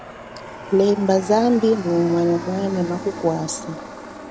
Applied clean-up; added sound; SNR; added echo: none; Aircraft; 13 dB; none.